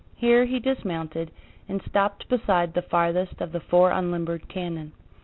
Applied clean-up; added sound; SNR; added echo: none; none; none; none.